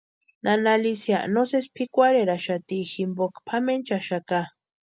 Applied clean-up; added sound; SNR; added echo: none; none; none; none.